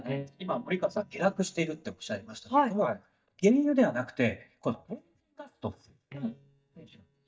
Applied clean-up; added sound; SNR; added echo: neural mask model DeepFilterNet 3.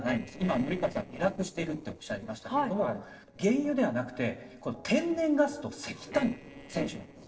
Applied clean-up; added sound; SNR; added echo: neural separator model SepFormer DNS4.